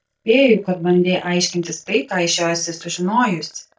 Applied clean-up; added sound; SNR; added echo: neural mask model DeepFilterNet 3.